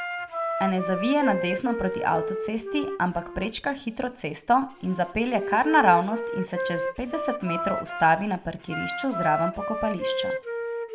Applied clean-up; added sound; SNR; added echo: none; Wind instrument, woodwind instrument; 5 dB; reverberation time 0.5 s.